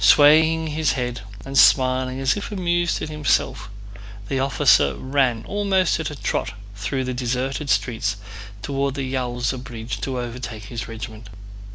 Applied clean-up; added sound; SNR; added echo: none; none; none; none.